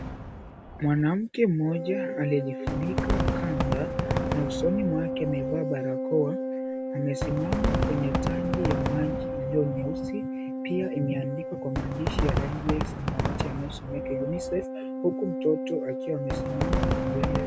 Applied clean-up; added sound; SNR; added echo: none; Fireworks + Organ; -1 dB; none.